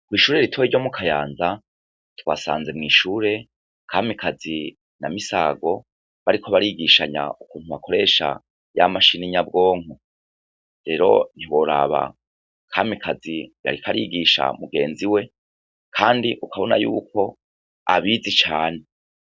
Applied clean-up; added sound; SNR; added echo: none; none; none; none.